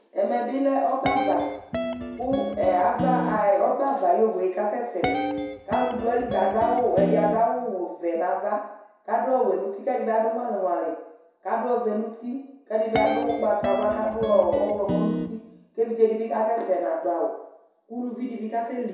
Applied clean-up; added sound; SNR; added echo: none; Guitar; 6 dB; reverberation time 0.7 s.